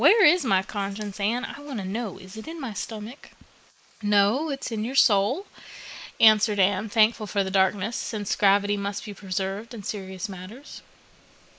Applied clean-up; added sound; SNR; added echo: neural mask model Resemble Enhance denoiser.